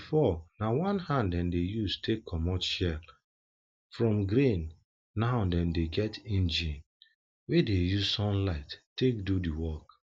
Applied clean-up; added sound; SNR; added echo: none; none; none; none.